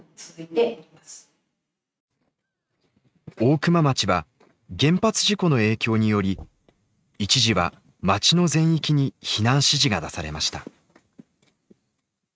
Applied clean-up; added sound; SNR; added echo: neural mask model RNNoise.